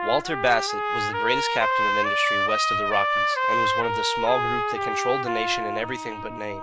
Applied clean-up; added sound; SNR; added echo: none; Trumpet; -3 dB; none.